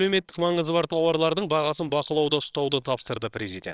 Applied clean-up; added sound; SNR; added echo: neural separator model SepFormer WHAMR!.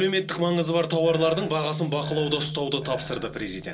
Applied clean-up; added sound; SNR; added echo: none; Burping, eructation; 17 dB; reverberation time 0.2 s.